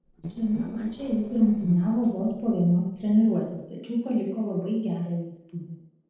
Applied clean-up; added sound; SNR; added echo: neural separator model SepFormer DNS4.